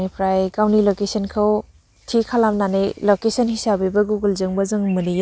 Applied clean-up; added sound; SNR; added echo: none; none; none; none.